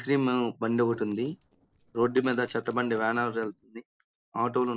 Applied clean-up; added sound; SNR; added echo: neural separator model SepFormer DNS4.